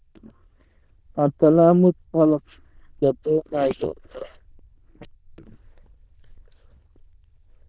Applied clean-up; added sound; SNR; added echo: neural diffusion model UNIVERSE++.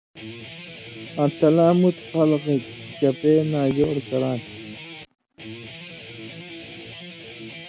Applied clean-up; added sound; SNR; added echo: none; Guitar; 15 dB; none.